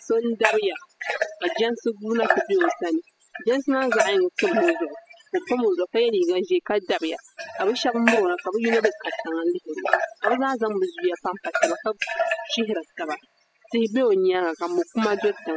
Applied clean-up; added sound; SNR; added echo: classical method spectral subtraction.